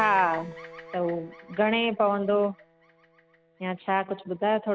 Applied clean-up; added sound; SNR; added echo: none; Bird vocalization, bird call, bird song + Keyboard (musical); 19 dB; none.